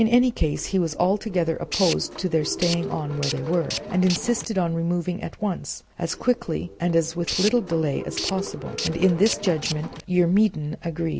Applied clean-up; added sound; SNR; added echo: none; Tools; 9 dB; none.